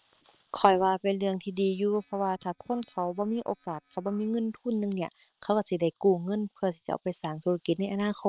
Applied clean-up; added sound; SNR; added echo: neural separator model SepFormer WHAM!.